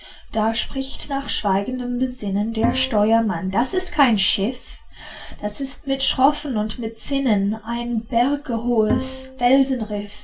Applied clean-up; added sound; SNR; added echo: none; Bowed string instrument; 7 dB; reverberation time 0.2 s.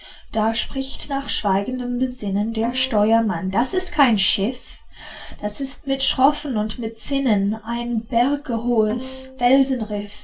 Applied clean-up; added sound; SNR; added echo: neural separator model SepFormer DNS4.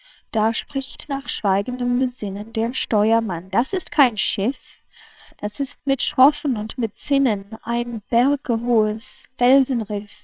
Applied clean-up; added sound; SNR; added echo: neural separator model SepFormer WHAMR!.